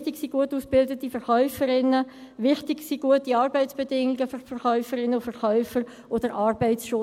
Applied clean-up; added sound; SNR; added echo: none; none; none; none.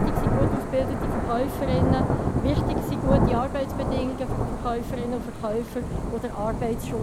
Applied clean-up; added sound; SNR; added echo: none; Thunder / Rain; -4 dB; none.